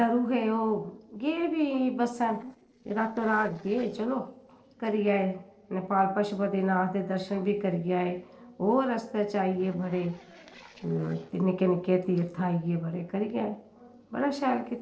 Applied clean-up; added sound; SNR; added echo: neural separator model SepFormer DNS4.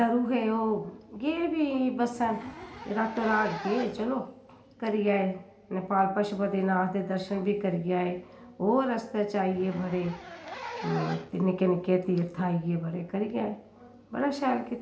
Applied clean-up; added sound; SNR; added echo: none; Zipper (clothing); 17 dB; reverberation time 1.9 s.